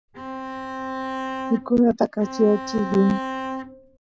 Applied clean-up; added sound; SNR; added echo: none; Bowed string instrument; 7 dB; none.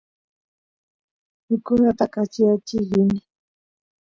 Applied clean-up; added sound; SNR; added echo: none; none; none; none.